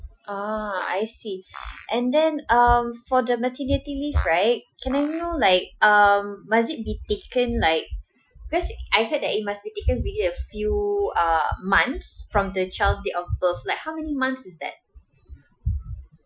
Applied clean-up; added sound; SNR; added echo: classical method Wiener filter.